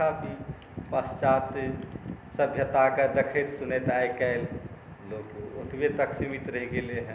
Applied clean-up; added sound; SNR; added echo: none; none; none; none.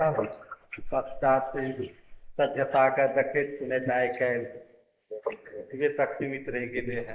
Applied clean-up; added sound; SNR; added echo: neural mask model Resemble Enhance denoiser.